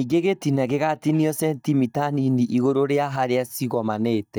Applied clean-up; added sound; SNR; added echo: neural mask model DeepFilterNet 3.